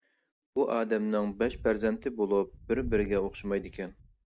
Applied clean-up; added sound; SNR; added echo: neural mask model DeepFilterNet 3.